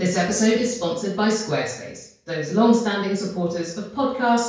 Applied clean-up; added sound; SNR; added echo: none; none; none; reverberation time 0.5 s.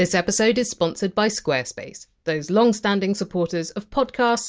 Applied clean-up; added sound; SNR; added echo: none; none; none; none.